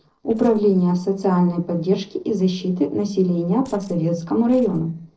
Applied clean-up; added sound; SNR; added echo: neural separator model SepFormer DNS4.